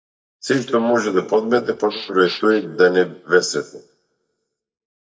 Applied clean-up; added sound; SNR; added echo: neural mask model DeepFilterNet 3.